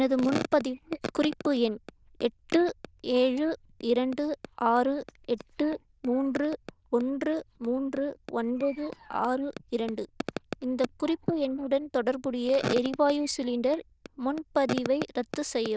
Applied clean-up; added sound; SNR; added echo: neural diffusion model UNIVERSE++.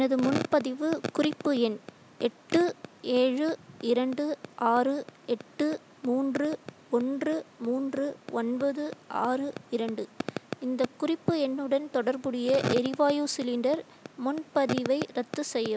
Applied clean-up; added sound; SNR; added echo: none; none; none; none.